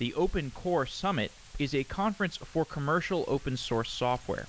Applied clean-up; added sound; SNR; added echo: none; Wind; 16 dB; none.